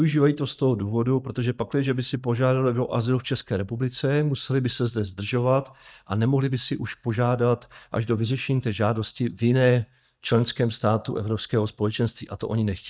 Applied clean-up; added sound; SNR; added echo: neural mask model DeepFilterNet 3.